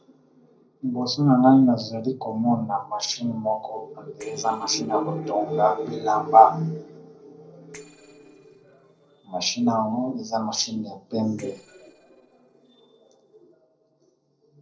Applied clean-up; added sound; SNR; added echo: neural separator model SepFormer DNS4.